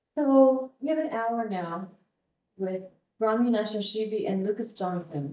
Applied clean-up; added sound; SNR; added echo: neural mask model DeepFilterNet 3.